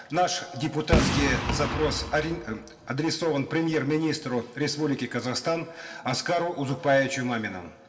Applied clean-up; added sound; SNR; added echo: none; Boom; 1 dB; reverberation time 0.4 s.